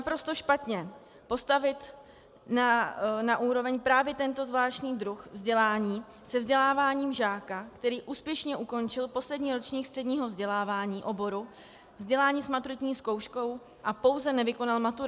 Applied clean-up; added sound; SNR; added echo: none; none; none; none.